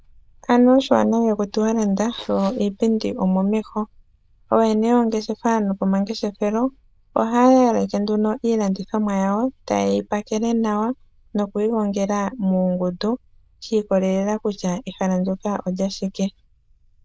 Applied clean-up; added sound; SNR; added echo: neural diffusion model UNIVERSE++.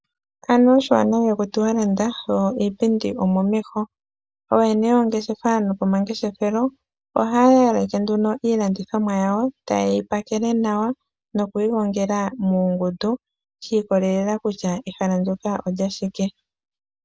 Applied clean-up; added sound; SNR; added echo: none; none; none; none.